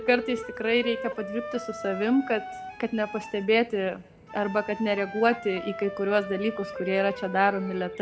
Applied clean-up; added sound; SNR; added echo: none; Wind instrument, woodwind instrument; 11 dB; reverberation time 2.2 s.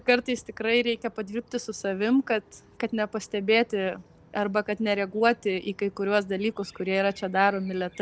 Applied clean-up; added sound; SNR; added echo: none; none; none; none.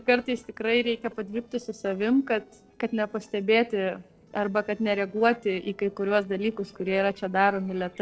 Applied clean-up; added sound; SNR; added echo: neural separator model SepFormer DNS4.